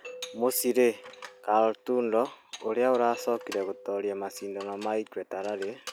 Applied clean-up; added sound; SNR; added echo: none; Doorbell + Dishes, pots, and pans; 18 dB; none.